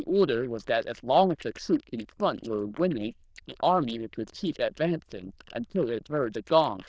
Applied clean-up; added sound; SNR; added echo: neural diffusion model UNIVERSE++.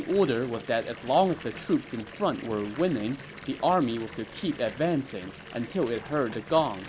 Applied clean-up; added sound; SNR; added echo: none; Fill (with liquid) / Bathtub (filling or washing) / Water tap, faucet; 15 dB; none.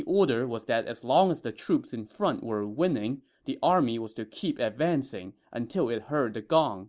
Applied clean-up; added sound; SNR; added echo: none; none; none; none.